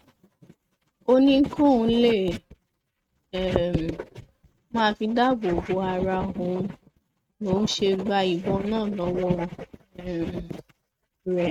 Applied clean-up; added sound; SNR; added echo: neural mask model RNNoise.